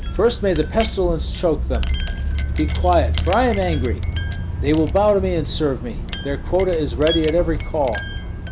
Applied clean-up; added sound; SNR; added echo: none; Wind chime; 2 dB; none.